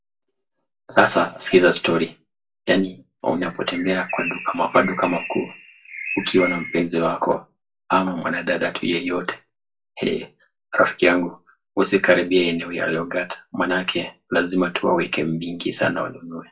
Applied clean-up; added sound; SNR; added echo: none; Bird; 10 dB; reverberation time 0.2 s.